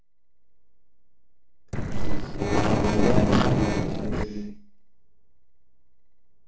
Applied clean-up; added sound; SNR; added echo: neural separator model SepFormer DNS4.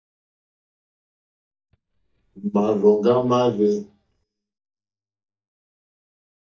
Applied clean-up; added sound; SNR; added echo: neural mask model DeepFilterNet 3.